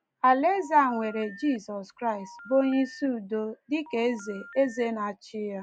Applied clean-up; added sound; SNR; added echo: none; Telephone; 20 dB; none.